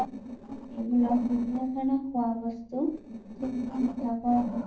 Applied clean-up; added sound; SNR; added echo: neural separator model SepFormer DNS4.